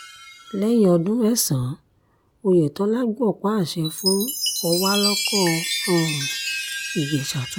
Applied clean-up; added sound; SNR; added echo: none; Chime; 6 dB; none.